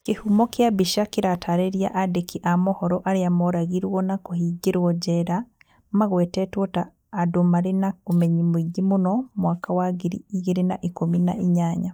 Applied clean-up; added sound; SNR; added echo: neural mask model DeepFilterNet 3.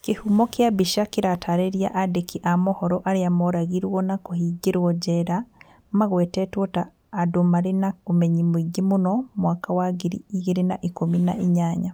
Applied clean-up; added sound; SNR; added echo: none; none; none; none.